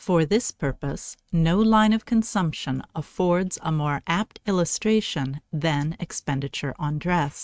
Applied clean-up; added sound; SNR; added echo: neural mask model RNNoise.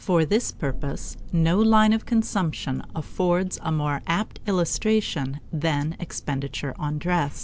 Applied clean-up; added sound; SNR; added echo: none; Thunder; 14 dB; none.